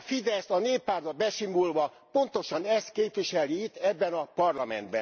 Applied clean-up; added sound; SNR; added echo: none; none; none; none.